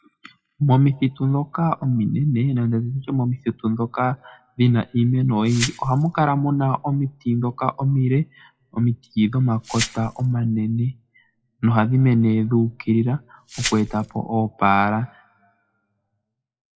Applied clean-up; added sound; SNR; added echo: classical method WPE with log-MMSE.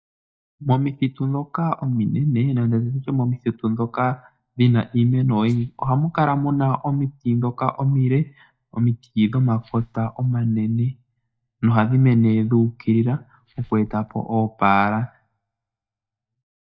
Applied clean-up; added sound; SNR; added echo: neural mask model DeepFilterNet 3.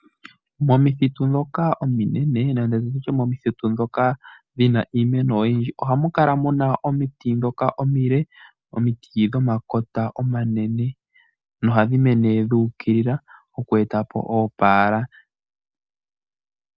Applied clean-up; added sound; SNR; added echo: none; none; none; none.